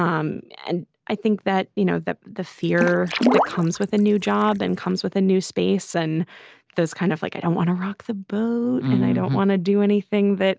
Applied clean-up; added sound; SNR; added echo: none; Water / Splash, splatter; 4 dB; none.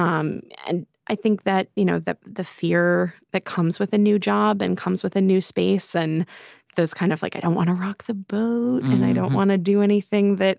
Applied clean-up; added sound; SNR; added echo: none; none; none; none.